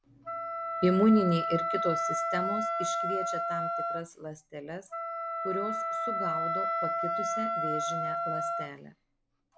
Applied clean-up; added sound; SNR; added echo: none; Wind instrument, woodwind instrument; -1 dB; none.